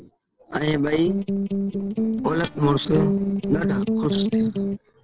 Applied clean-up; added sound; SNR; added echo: neural separator model SepFormer DNS4.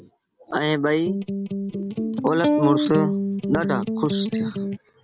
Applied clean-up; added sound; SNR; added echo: none; Electric guitar; -1 dB; none.